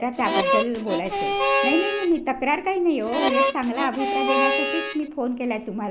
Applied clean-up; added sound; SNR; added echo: none; Harmonica; -2 dB; none.